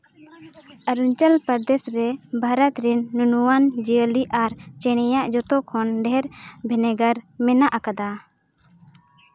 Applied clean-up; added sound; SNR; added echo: none; none; none; none.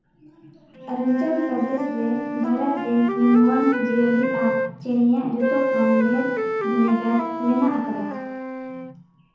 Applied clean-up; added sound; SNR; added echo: none; Wind instrument, woodwind instrument; 5 dB; reverberation time 0.9 s.